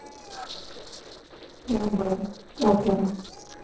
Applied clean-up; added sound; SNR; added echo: neural separator model SepFormer DNS4.